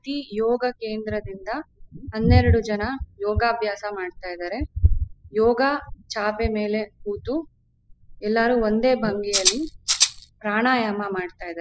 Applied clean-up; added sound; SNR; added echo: classical method spectral subtraction.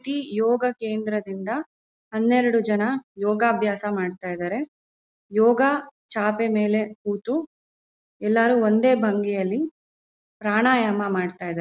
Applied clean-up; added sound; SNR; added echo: none; none; none; none.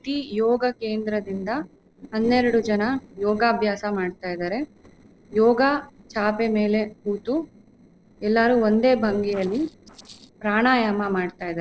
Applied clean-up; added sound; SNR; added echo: neural separator model SepFormer DNS4.